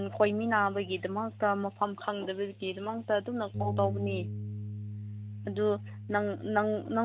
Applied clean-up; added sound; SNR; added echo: none; Bass guitar; 9 dB; none.